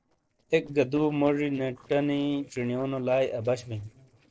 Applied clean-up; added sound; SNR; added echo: neural separator model SepFormer DNS4.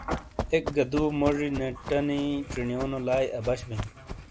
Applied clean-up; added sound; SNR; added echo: none; Run; 9 dB; none.